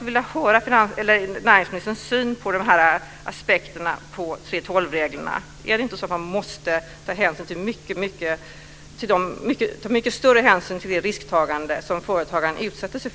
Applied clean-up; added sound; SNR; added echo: none; none; none; none.